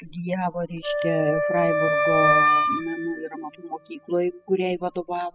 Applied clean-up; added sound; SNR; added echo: classical method spectral subtraction.